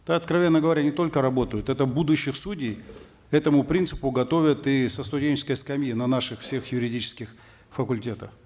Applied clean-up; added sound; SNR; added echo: none; none; none; none.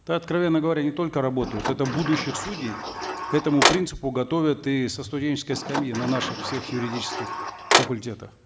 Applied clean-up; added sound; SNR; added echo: none; Sliding door; 1 dB; none.